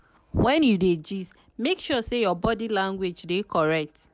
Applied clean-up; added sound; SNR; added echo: none; none; none; none.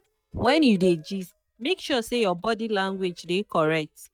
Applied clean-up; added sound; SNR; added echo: neural mask model DeepFilterNet 3.